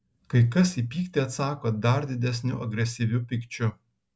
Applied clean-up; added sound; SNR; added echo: none; none; none; none.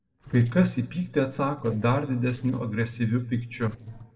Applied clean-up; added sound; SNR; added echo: neural separator model SepFormer DNS4.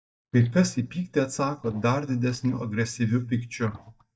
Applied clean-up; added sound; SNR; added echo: neural mask model DeepFilterNet 3.